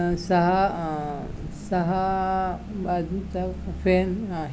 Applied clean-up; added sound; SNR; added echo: none; none; none; none.